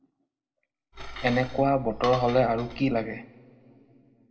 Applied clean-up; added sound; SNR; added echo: none; Cutlery, silverware / Dishes, pots, and pans; 10 dB; reverberation time 1.1 s.